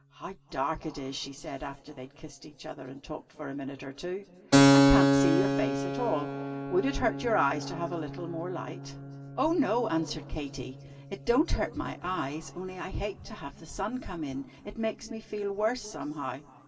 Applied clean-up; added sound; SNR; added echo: none; Keyboard (musical); -1 dB; reverberation time 2.4 s.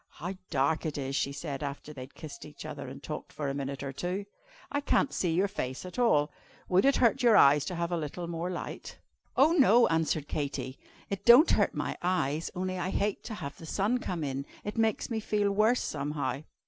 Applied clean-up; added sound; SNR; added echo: none; none; none; none.